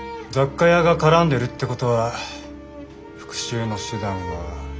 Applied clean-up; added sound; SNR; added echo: none; none; none; none.